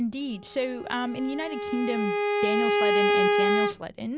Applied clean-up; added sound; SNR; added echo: none; Bowed string instrument; -4 dB; none.